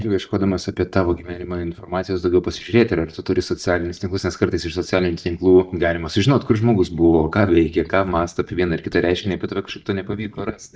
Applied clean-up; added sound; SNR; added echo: neural mask model DeepFilterNet 3.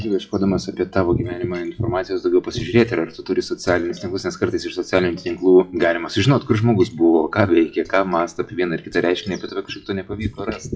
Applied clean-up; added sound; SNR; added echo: classical method WPE with log-MMSE.